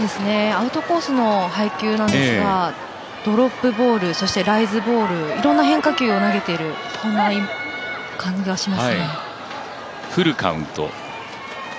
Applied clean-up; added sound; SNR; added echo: none; Acoustic guitar; 17 dB; none.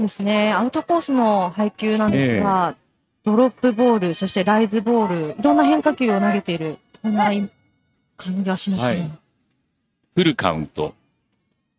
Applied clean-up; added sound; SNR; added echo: neural mask model RNNoise.